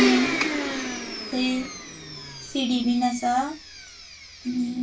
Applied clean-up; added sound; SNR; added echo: none; Domestic sounds, home sounds; 4 dB; reverberation time 0.2 s.